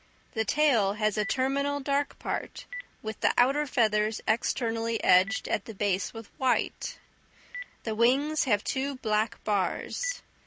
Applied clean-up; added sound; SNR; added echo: none; Telephone; 20 dB; none.